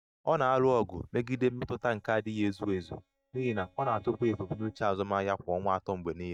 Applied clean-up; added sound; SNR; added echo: neural mask model DeepFilterNet 3.